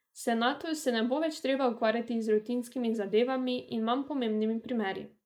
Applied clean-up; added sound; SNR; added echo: neural mask model Resemble Enhance denoiser.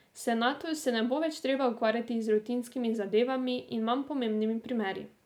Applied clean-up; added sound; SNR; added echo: none; none; none; none.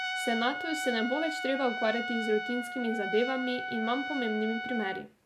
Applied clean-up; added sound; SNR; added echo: none; Trumpet; 4 dB; none.